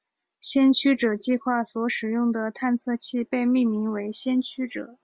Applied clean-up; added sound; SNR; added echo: none; none; none; none.